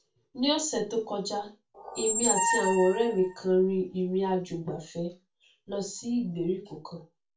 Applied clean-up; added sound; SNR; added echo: none; Squeak; 2 dB; reverberation time 0.3 s.